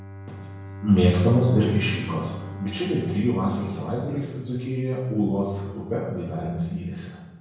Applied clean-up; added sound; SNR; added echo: none; Bowed string instrument; 15 dB; reverberation time 1.0 s.